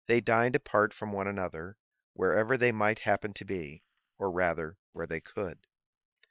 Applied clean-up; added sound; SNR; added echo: neural separator model SepFormer WHAM!.